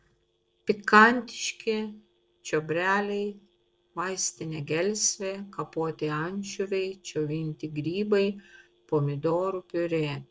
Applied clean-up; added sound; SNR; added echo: neural separator model SepFormer DNS4.